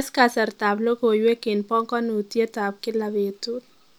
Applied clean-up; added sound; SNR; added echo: none; none; none; none.